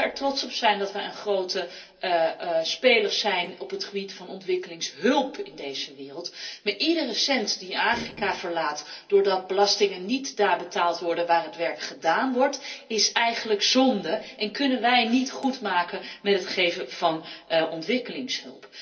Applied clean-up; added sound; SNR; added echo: neural separator model SepFormer DNS4.